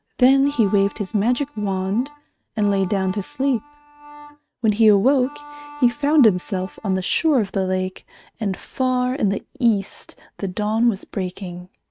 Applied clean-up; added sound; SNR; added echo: neural mask model RNNoise.